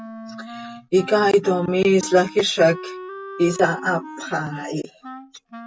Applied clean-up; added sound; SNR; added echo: none; Wind instrument, woodwind instrument; 15 dB; none.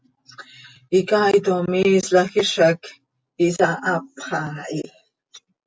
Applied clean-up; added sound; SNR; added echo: none; none; none; none.